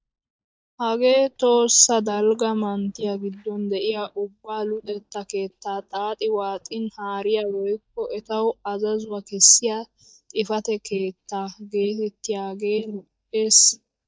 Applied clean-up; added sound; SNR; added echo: neural mask model DeepFilterNet 3.